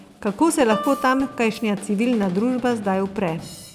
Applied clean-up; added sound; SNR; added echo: none; Drum / Drum kit + Guitar; 14 dB; none.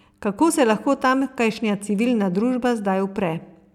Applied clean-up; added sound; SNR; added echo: none; none; none; none.